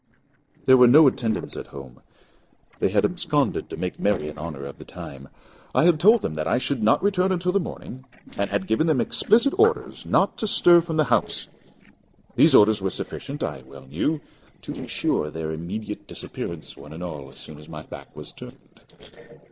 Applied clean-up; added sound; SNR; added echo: neural separator model SepFormer DNS4.